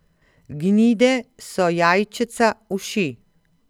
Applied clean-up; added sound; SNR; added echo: none; none; none; none.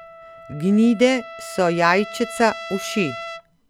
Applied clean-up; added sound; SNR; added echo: none; Trumpet; 14 dB; none.